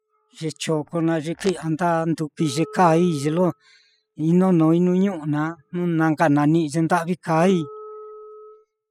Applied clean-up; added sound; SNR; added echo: classical method spectral subtraction.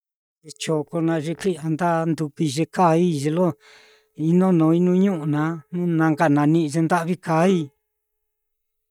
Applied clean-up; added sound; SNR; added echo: neural mask model DeepFilterNet 3.